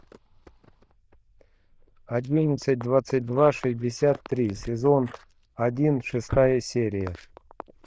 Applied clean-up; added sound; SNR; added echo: neural diffusion model UNIVERSE++.